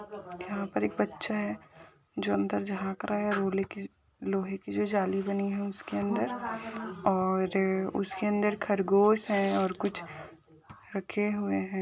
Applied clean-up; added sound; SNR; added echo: none; Tearing; 11 dB; none.